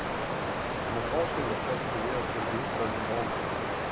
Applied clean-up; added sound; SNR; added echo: none; Water; -5 dB; none.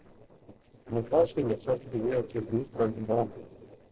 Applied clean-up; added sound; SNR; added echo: neural separator model SepFormer DNS4.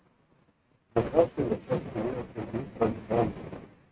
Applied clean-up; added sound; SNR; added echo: neural mask model RNNoise.